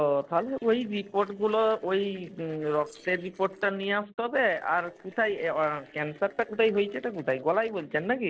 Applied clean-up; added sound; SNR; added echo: neural separator model SepFormer DNS4.